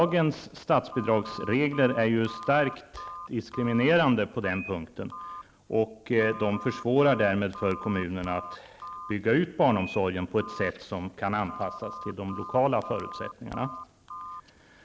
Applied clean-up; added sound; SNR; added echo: none; Telephone; 15 dB; none.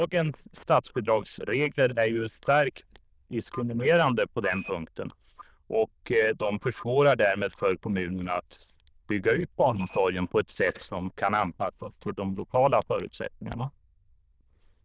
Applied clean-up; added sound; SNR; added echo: neural diffusion model UNIVERSE++.